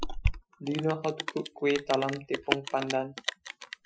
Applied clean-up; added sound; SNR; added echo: classical method Wiener filter.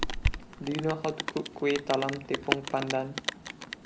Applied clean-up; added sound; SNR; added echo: none; Rain; 2 dB; none.